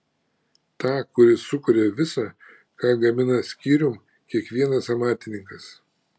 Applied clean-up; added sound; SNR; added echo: none; none; none; none.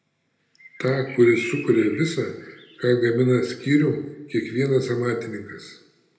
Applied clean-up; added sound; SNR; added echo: none; Bird; 14 dB; reverberation time 0.8 s.